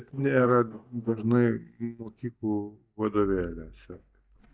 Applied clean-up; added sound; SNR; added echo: neural mask model DeepFilterNet 3.